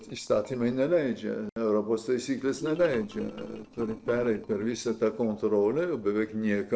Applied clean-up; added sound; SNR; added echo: neural separator model SepFormer DNS4.